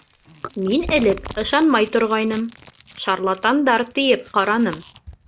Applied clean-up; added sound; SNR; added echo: none; Chewing, mastication; 18 dB; none.